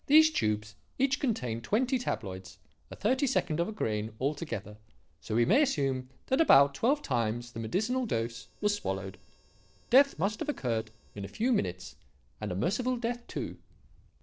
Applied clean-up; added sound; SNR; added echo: neural separator model SepFormer DNS4.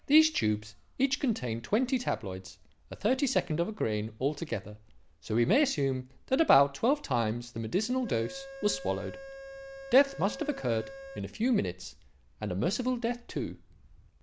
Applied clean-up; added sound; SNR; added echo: none; Organ; 13 dB; none.